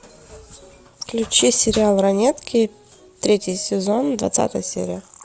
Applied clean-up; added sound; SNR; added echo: none; none; none; none.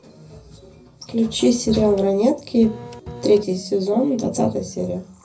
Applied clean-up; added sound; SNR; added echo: none; Printer; 14 dB; reverberation time 0.4 s.